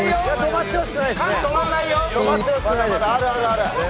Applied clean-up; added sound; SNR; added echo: none; Bark; 15 dB; none.